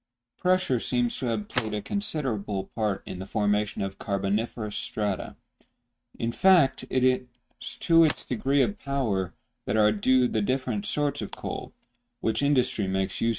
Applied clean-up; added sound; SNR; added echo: neural mask model RNNoise.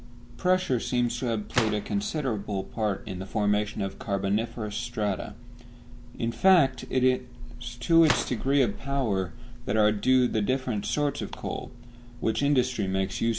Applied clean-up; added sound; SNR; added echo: none; Gunshot, gunfire; 13 dB; none.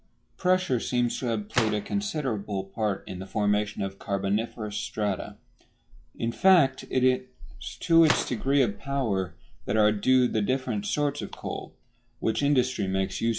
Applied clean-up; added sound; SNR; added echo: classical method log-MMSE.